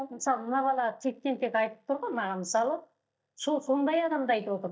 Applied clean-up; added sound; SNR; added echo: neural mask model DeepFilterNet 3.